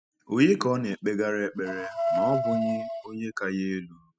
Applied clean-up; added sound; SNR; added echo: classical method spectral subtraction.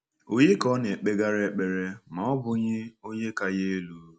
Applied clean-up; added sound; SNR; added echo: none; none; none; none.